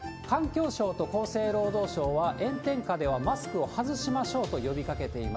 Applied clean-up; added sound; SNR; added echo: none; none; none; none.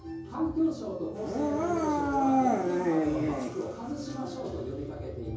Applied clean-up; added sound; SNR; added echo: none; Dog; -4 dB; reverberation time 0.6 s.